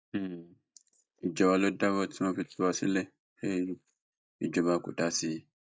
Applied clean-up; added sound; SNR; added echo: neural mask model DeepFilterNet 3.